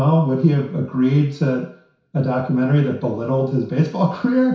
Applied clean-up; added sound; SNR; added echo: none; none; none; reverberation time 0.6 s.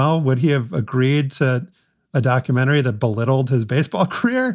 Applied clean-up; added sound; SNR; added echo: none; none; none; none.